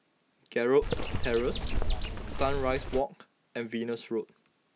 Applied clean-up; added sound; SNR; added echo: none; Bird; -2 dB; none.